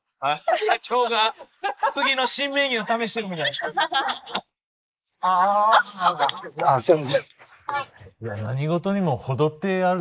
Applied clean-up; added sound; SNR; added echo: neural mask model Resemble Enhance denoiser.